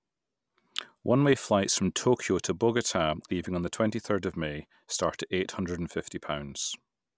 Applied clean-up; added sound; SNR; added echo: none; none; none; none.